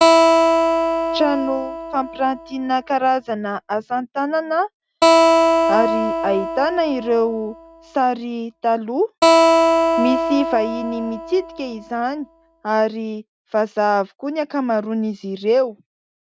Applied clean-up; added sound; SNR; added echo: none; Acoustic guitar; -3 dB; none.